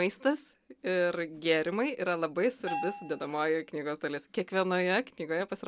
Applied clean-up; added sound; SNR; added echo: none; Bell; 10 dB; none.